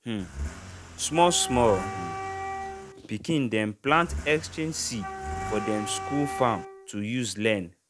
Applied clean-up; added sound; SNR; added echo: none; Wind instrument, woodwind instrument + Accelerating, revving, vroom / Car; 8 dB; none.